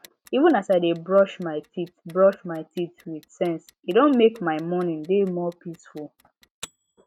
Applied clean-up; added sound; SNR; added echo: neural mask model RNNoise.